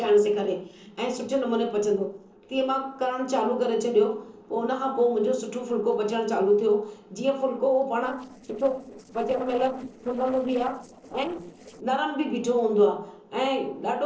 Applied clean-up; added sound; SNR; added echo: neural separator model SepFormer DNS4.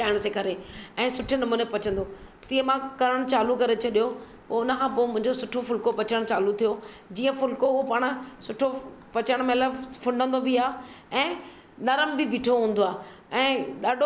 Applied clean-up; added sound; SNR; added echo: none; none; none; none.